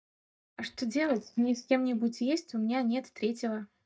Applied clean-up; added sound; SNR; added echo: neural mask model DeepFilterNet 3.